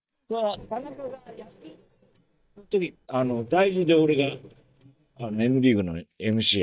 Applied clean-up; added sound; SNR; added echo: neural mask model DeepFilterNet 3.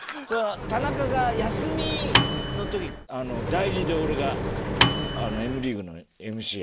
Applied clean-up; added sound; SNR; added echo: none; Microwave oven; -3 dB; none.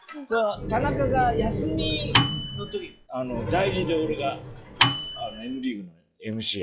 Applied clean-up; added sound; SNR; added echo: classical method log-MMSE.